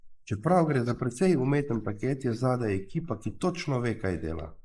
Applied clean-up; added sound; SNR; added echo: neural mask model Resemble Enhance denoiser.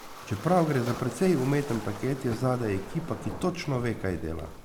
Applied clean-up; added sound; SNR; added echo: none; Waves, surf; 12 dB; none.